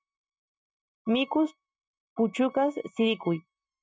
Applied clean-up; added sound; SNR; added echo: neural mask model RNNoise.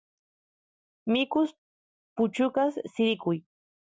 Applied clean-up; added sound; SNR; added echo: none; none; none; none.